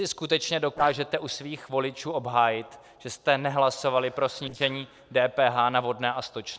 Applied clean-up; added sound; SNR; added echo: neural separator model SepFormer DNS4.